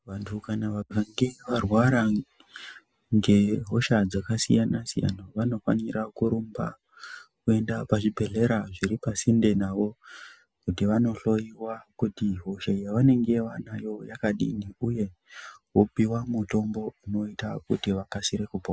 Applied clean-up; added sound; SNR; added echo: none; none; none; none.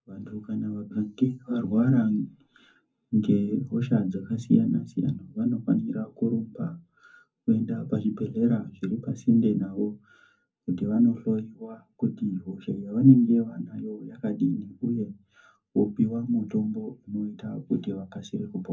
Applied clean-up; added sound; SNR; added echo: none; none; none; reverberation time 0.3 s.